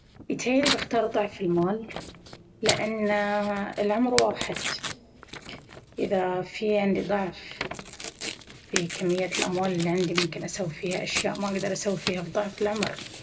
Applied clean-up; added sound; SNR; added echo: none; Tearing; 8 dB; reverberation time 1.6 s.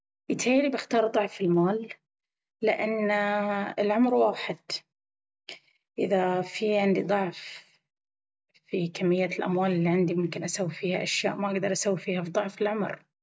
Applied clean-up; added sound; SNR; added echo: none; none; none; none.